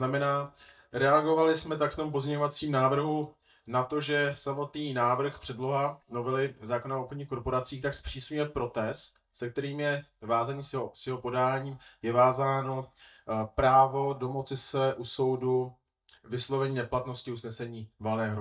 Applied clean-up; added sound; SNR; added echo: neural mask model DeepFilterNet 3.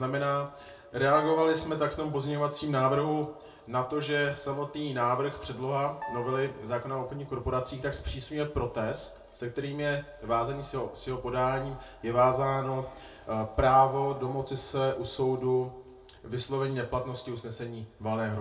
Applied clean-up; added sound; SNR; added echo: none; Piano; 15 dB; reverberation time 0.3 s.